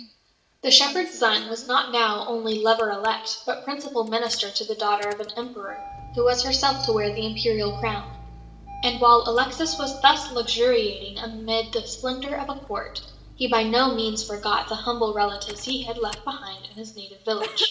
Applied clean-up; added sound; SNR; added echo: none; Engine starting; 17 dB; reverberation time 0.8 s.